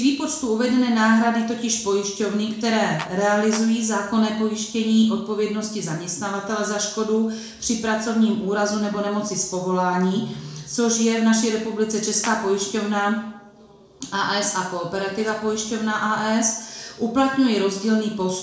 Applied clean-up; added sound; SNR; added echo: neural separator model SepFormer DNS4.